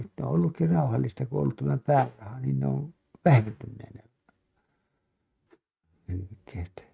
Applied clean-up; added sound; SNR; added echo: neural mask model RNNoise.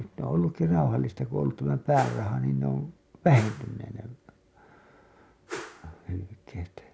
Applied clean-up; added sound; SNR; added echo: none; Whoosh, swoosh, swish; 15 dB; none.